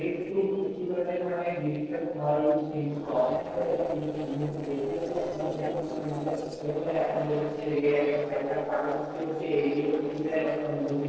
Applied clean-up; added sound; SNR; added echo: neural separator model SepFormer DNS4.